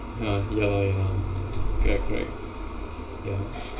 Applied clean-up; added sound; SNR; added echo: none; none; none; reverberation time 0.2 s.